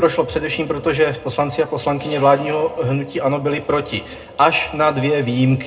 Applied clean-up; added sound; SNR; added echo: none; none; none; reverberation time 0.2 s.